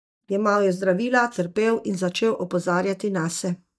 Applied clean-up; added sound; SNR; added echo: neural mask model DeepFilterNet 3.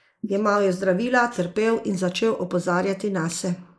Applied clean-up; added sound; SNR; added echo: neural mask model Resemble Enhance denoiser.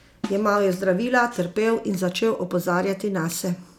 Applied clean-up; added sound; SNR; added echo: none; Snare drum; 18 dB; none.